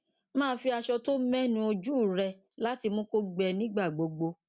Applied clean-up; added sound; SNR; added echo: none; none; none; none.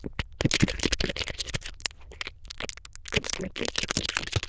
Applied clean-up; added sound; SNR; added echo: neural diffusion model UNIVERSE++.